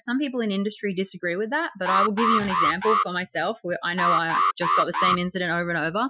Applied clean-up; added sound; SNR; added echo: classical method Wiener filter.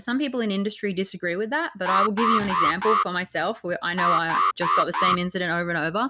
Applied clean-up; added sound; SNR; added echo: none; Alarm; -2 dB; none.